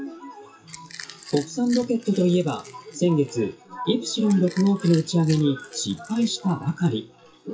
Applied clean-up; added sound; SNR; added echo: classical method WPE with log-MMSE.